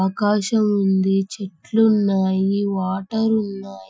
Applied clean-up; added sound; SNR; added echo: classical method Wiener filter.